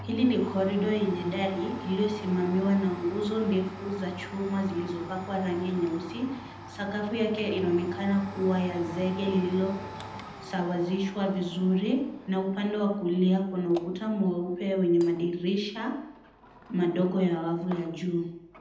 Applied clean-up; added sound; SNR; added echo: none; Domestic sounds, home sounds; 14 dB; reverberation time 0.8 s.